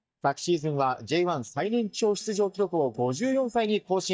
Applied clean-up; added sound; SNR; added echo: neural mask model DeepFilterNet 3.